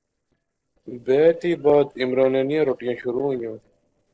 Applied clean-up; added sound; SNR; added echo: neural separator model SepFormer DNS4.